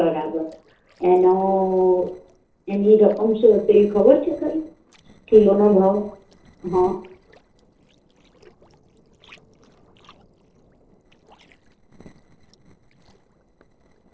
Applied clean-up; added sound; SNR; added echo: neural separator model SepFormer DNS4.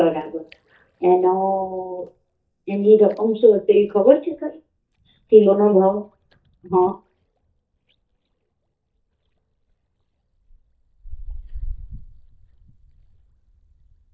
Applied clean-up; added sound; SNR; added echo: neural mask model DeepFilterNet 3.